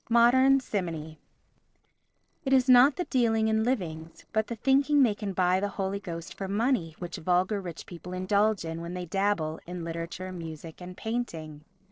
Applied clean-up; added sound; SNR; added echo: neural separator model SepFormer DNS4.